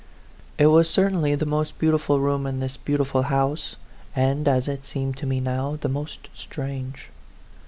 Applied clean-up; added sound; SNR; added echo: none; none; none; none.